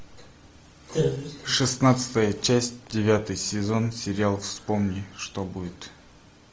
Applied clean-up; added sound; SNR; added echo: none; none; none; none.